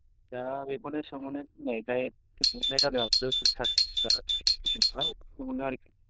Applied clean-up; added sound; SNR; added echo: neural diffusion model UNIVERSE++.